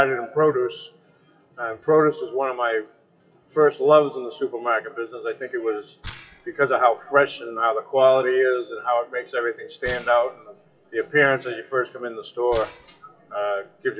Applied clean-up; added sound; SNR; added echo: classical method WPE with log-MMSE.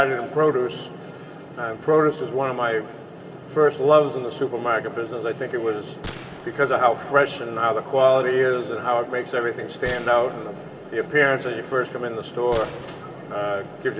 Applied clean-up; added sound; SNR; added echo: none; Gunshot, gunfire; 17 dB; reverberation time 1.8 s.